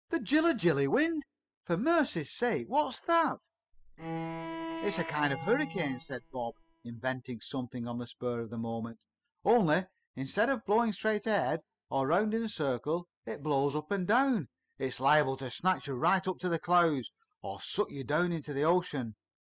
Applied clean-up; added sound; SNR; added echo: classical method spectral subtraction.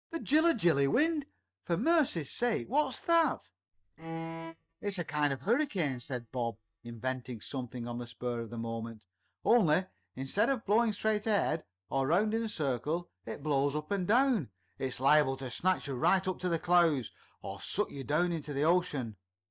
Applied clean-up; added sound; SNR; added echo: neural mask model DeepFilterNet 3.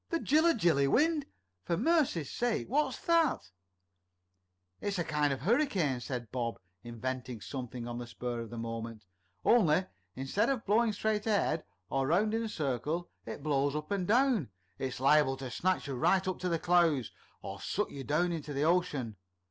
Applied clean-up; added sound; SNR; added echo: none; none; none; none.